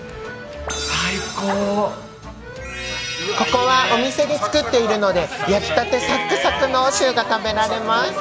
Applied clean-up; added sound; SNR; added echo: none; none; none; none.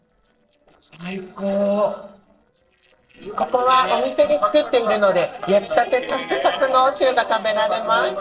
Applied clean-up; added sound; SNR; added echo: neural separator model SepFormer DNS4.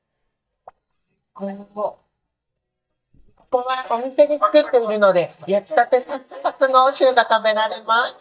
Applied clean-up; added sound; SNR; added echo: neural mask model DeepFilterNet 3.